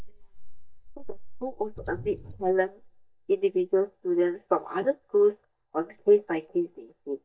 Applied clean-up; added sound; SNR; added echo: neural mask model DeepFilterNet 3.